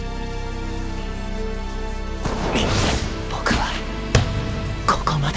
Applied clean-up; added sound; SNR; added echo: none; Drum kit; 18 dB; none.